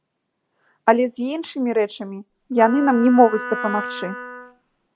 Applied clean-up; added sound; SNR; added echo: none; Wind instrument, woodwind instrument; 11 dB; none.